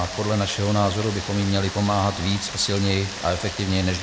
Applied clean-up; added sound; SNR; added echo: none; Rain; 11 dB; none.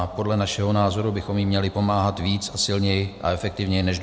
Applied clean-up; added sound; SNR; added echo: none; none; none; none.